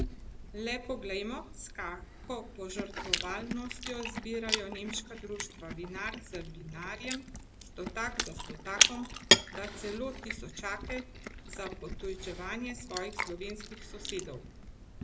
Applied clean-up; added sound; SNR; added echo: none; Chewing, mastication; -4 dB; reverberation time 1.0 s.